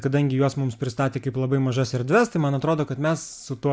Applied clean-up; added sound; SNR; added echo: none; none; none; none.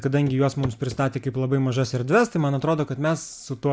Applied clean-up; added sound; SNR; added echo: none; Walk, footsteps / Run / Wood; 16 dB; none.